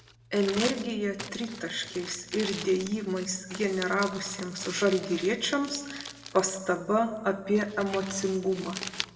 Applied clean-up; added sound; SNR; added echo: none; Crumpling, crinkling; 12 dB; reverberation time 1.0 s.